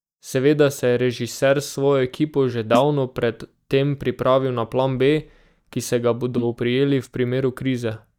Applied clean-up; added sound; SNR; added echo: neural mask model DeepFilterNet 3.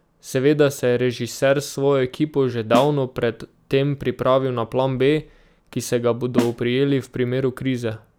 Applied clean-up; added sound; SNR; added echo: none; Snare drum; 10 dB; none.